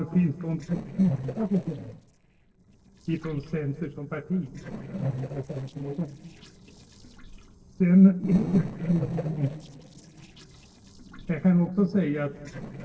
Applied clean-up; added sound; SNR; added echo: neural separator model SepFormer DNS4.